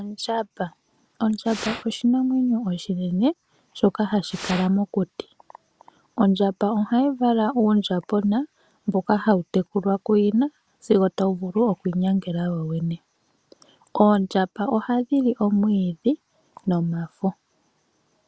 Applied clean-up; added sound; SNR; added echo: none; Fire; 9 dB; none.